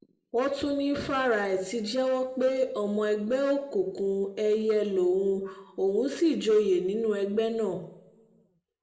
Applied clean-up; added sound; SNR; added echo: none; none; none; reverberation time 0.8 s.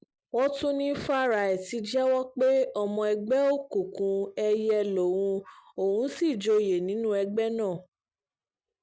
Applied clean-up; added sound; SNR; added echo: none; none; none; none.